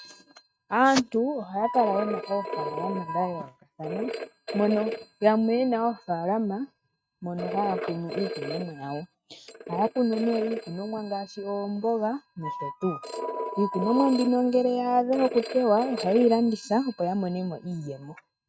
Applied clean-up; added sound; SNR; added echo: neural mask model RNNoise.